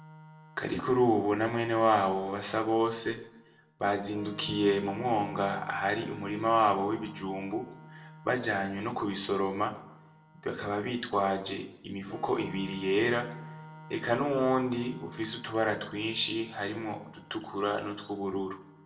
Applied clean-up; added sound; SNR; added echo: none; Organ; 18 dB; reverberation time 0.6 s.